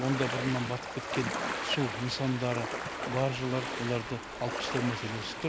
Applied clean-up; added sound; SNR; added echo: none; Ocean; 3 dB; none.